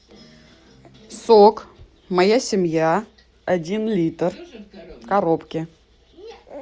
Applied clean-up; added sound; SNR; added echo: none; none; none; none.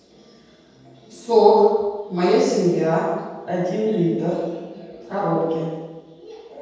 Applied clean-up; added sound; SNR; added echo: none; none; none; reverberation time 1.2 s.